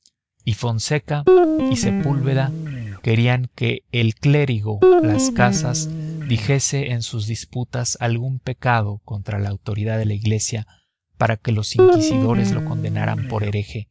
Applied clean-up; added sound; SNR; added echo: none; Guitar; -3 dB; none.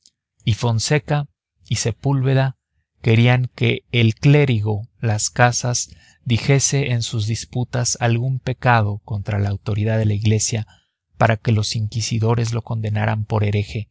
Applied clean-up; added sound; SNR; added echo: none; none; none; none.